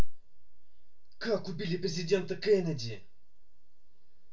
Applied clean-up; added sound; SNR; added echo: none; none; none; reverberation time 0.2 s.